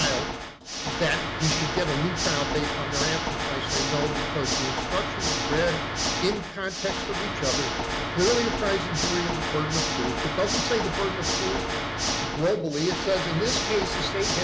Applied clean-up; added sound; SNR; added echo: none; Water / Mechanisms; -1 dB; none.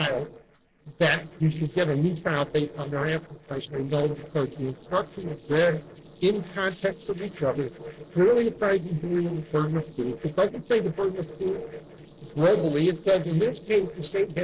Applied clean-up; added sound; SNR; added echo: neural separator model SepFormer DNS4.